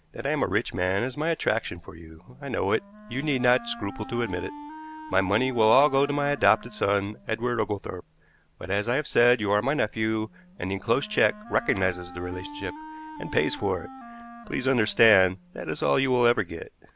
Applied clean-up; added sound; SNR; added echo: none; Wind instrument, woodwind instrument; 18 dB; none.